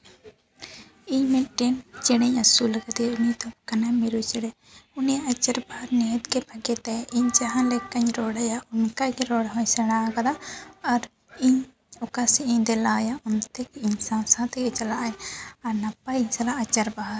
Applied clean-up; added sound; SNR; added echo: none; none; none; none.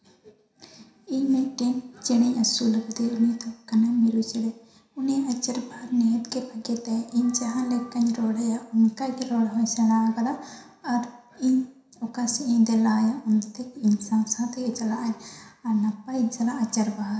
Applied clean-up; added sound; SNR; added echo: none; none; none; reverberation time 0.7 s.